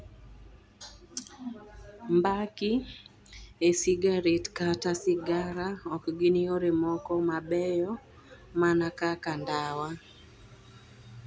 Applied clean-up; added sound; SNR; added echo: none; none; none; none.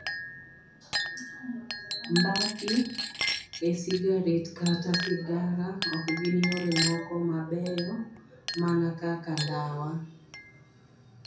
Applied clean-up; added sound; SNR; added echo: none; Chink, clink; 6 dB; reverberation time 0.6 s.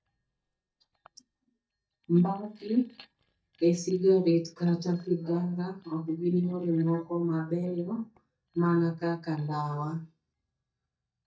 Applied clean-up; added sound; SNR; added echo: neural mask model DeepFilterNet 3.